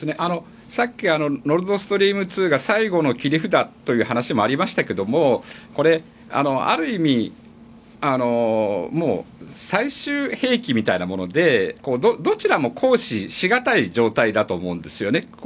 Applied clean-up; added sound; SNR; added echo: none; none; none; none.